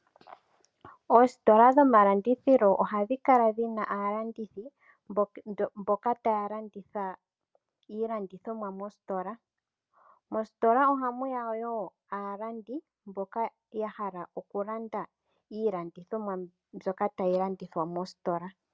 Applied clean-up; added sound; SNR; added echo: none; none; none; none.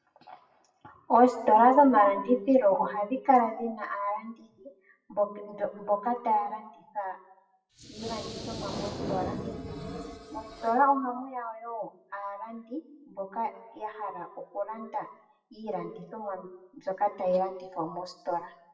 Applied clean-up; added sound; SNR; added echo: classical method WPE with log-MMSE.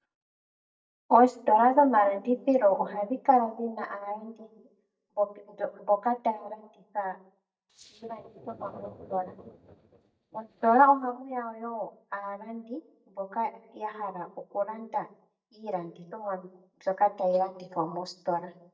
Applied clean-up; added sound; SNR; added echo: neural mask model DeepFilterNet 3.